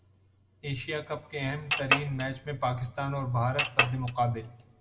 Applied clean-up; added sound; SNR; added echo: none; Chink, clink; -1 dB; reverberation time 0.6 s.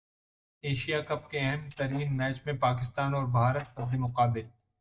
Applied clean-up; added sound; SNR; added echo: neural mask model DeepFilterNet 3.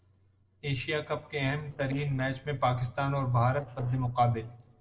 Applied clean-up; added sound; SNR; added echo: neural separator model SepFormer DNS4.